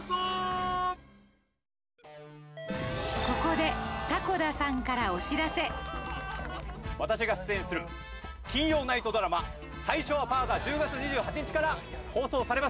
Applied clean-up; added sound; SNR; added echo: none; Electric guitar; 18 dB; none.